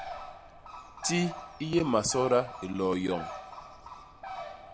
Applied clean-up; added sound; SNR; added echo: none; Bird; 11 dB; none.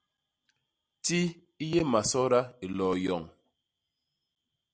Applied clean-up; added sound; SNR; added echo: none; none; none; none.